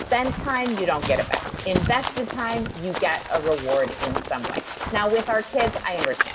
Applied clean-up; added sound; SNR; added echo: none; Run; 4 dB; reverberation time 0.8 s.